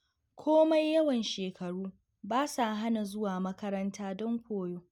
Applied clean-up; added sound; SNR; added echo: none; none; none; none.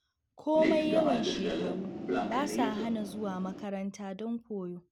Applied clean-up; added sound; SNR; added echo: none; Train; 0 dB; none.